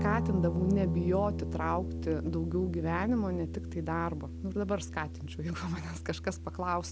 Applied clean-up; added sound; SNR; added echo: none; Guitar; 3 dB; none.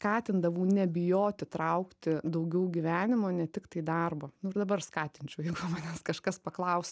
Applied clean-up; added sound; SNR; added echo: none; none; none; none.